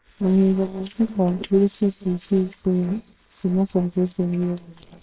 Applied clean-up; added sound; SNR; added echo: neural separator model SepFormer WHAMR!.